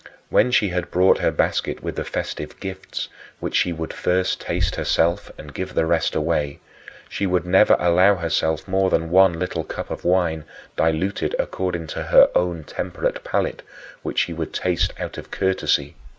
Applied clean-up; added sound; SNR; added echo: none; none; none; none.